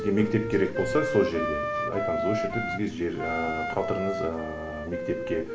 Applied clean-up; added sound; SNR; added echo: none; Wind instrument, woodwind instrument; 3 dB; reverberation time 0.2 s.